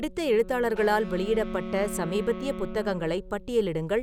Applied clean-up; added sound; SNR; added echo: none; Electric guitar + Wind instrument, woodwind instrument; 11 dB; none.